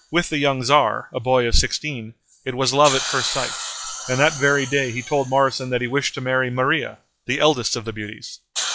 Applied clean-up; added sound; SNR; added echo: classical method log-MMSE.